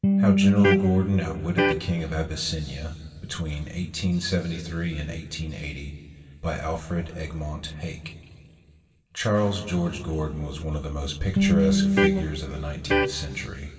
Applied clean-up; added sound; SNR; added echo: none; Electric guitar; -5 dB; reverberation time 2.5 s.